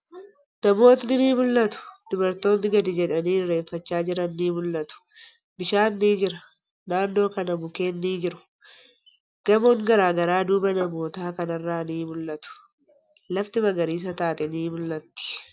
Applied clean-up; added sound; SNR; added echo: none; none; none; none.